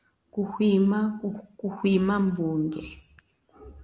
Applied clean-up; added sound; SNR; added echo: none; none; none; none.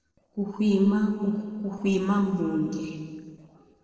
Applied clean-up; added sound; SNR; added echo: neural separator model SepFormer DNS4.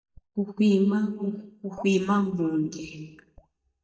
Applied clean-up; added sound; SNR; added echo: neural mask model DeepFilterNet 3.